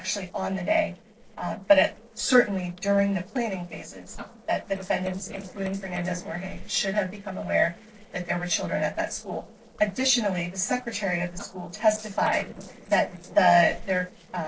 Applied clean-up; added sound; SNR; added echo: neural separator model SepFormer DNS4.